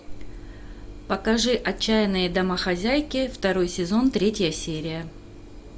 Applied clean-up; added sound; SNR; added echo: none; none; none; none.